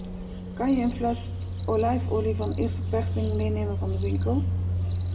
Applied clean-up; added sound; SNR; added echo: none; Cricket; -1 dB; reverberation time 0.9 s.